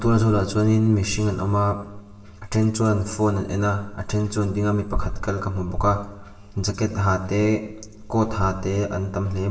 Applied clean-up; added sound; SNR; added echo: none; none; none; reverberation time 1.0 s.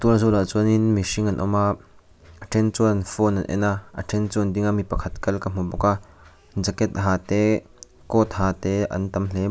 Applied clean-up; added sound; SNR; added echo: none; none; none; none.